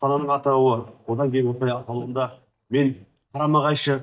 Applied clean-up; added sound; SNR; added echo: neural mask model DeepFilterNet 3.